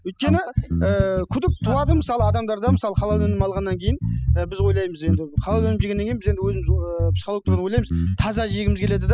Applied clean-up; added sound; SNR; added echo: classical method spectral subtraction.